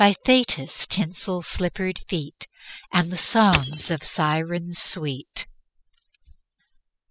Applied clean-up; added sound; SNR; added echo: classical method spectral subtraction.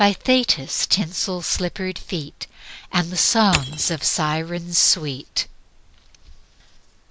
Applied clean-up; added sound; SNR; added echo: none; Crushing; 8 dB; none.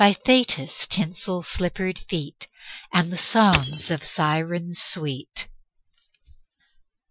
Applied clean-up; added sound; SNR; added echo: classical method Wiener filter.